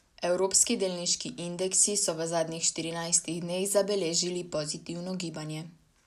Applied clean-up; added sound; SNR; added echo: none; none; none; none.